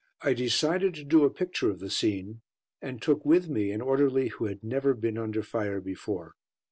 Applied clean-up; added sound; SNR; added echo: none; none; none; none.